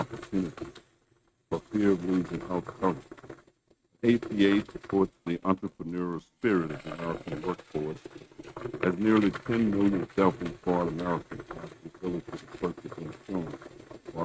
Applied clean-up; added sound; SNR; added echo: neural mask model RNNoise.